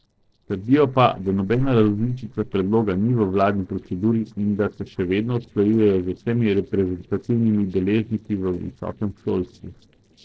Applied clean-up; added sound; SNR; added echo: neural separator model SepFormer DNS4.